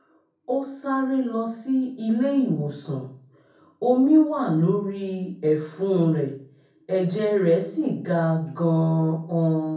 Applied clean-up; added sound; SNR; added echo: none; none; none; reverberation time 0.6 s.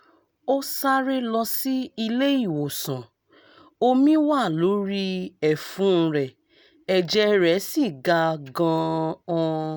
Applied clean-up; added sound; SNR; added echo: none; none; none; none.